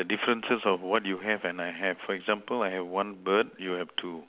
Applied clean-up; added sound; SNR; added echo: none; none; none; none.